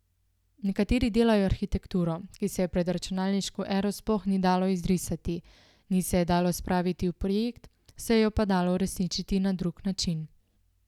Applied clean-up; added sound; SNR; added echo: none; none; none; none.